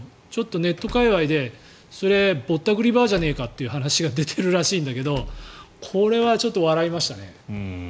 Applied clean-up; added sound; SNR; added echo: none; Door / Car; 18 dB; none.